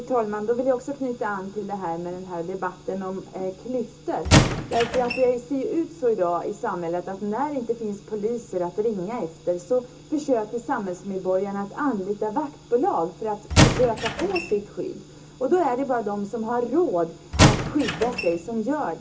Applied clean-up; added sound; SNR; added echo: none; Squeak / Wood; -4 dB; reverberation time 0.2 s.